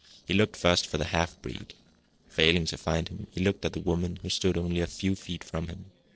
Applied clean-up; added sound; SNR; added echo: neural separator model SepFormer DNS4.